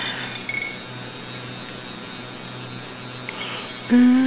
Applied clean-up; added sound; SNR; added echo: none; Coin (dropping); 14 dB; none.